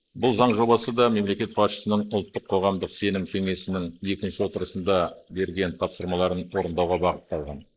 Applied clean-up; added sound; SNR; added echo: neural mask model Resemble Enhance denoiser.